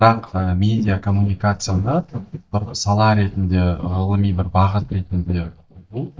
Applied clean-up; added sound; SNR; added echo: neural mask model DeepFilterNet 3.